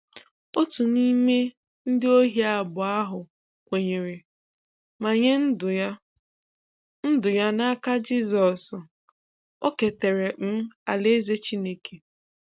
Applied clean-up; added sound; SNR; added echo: none; none; none; none.